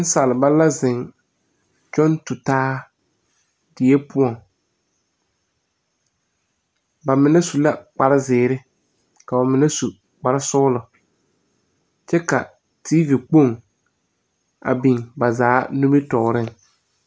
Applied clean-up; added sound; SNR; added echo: none; none; none; none.